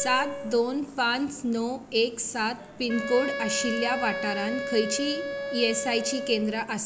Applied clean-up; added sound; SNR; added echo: none; Wind instrument, woodwind instrument; 7 dB; none.